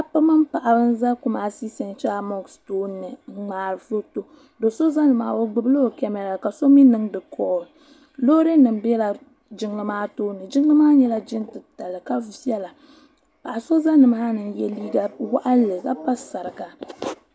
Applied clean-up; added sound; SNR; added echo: none; none; none; none.